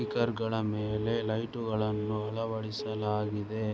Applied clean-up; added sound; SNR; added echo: none; Telephone; 8 dB; none.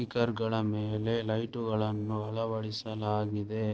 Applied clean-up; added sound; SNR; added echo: neural separator model SepFormer DNS4.